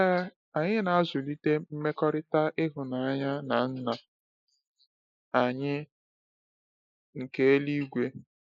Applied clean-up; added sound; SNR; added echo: neural mask model Resemble Enhance denoiser.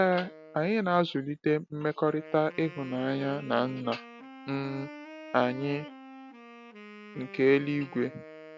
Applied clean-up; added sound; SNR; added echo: none; Wind instrument, woodwind instrument; 17 dB; none.